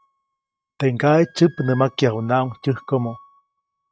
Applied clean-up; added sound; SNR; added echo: neural mask model RNNoise.